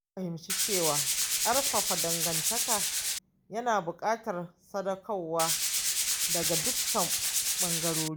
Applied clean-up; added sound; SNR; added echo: none; Tools; -5 dB; none.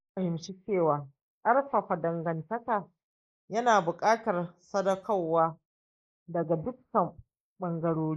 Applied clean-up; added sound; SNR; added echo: neural mask model Resemble Enhance denoiser.